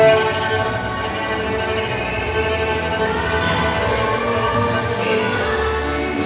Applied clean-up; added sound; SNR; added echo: none; Bowed string instrument; 2 dB; reverberation time 1.9 s.